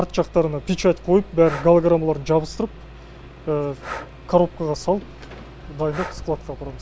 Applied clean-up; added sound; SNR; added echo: none; Breathing; 19 dB; none.